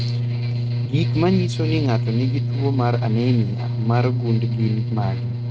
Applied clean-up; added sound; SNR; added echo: neural mask model RNNoise.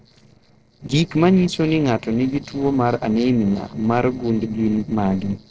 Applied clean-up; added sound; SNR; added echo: neural separator model SepFormer DNS4.